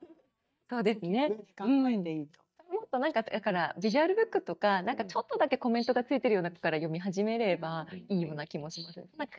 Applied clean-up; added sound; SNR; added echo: neural mask model DeepFilterNet 3.